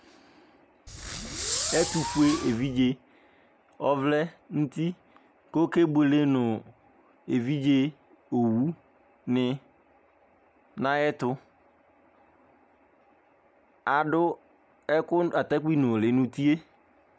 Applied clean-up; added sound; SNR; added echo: none; Fireworks; 5 dB; none.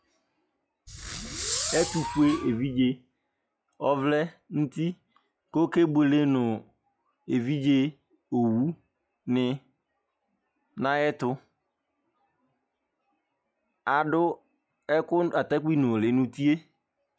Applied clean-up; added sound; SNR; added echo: classical method log-MMSE.